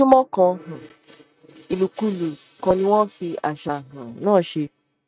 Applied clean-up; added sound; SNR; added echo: neural mask model RNNoise.